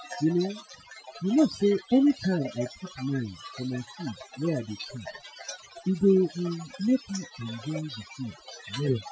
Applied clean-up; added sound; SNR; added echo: classical method Wiener filter.